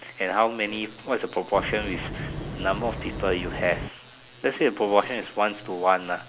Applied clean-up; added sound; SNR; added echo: none; Wind; 7 dB; none.